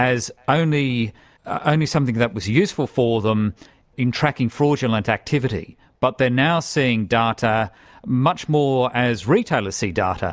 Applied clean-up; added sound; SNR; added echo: none; none; none; none.